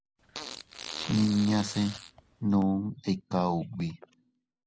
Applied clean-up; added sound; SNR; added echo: none; Fart; 12 dB; none.